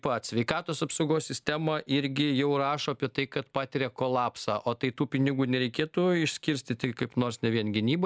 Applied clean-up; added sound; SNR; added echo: none; none; none; none.